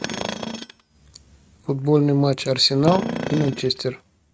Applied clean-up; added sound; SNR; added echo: neural mask model RNNoise.